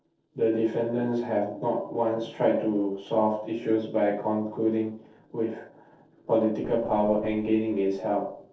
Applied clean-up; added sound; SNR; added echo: neural separator model SepFormer DNS4.